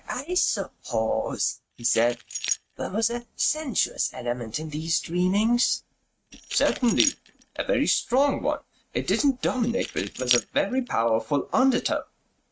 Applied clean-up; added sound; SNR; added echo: neural mask model RNNoise.